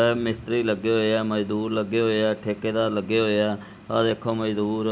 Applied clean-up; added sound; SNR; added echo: none; none; none; none.